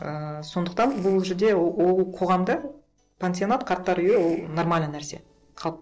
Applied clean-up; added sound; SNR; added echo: neural separator model SepFormer DNS4.